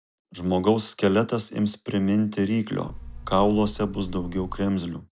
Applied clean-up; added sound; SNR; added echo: none; Buzz; 12 dB; none.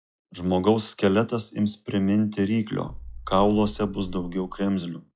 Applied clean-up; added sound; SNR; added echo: classical method log-MMSE.